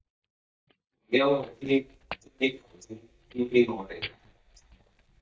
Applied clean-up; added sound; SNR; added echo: neural mask model DeepFilterNet 3.